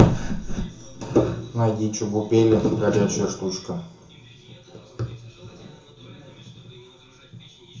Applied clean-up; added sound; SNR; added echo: none; none; none; reverberation time 0.6 s.